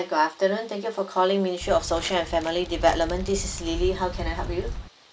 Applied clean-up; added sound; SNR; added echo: none; Walk, footsteps; 7 dB; none.